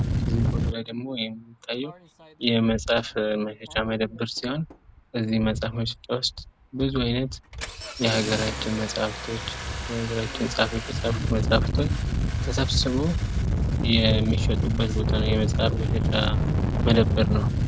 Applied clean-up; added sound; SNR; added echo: none; Engine starting; 0 dB; none.